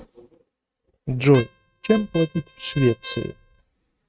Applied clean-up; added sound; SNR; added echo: neural mask model RNNoise.